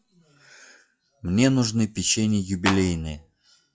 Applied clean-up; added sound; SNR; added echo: classical method log-MMSE.